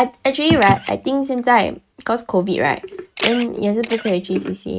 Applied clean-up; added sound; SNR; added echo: neural mask model RNNoise.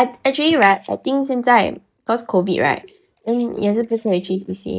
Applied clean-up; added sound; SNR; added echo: neural mask model DeepFilterNet 3.